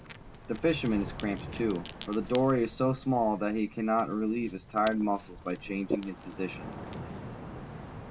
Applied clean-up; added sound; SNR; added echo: none; Ocean; 11 dB; none.